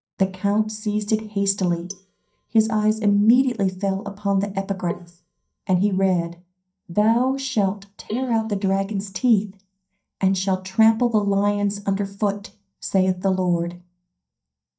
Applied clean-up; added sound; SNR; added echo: neural mask model DeepFilterNet 3.